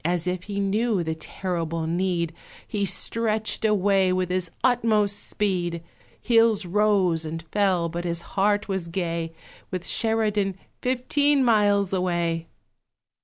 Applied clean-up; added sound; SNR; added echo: none; none; none; none.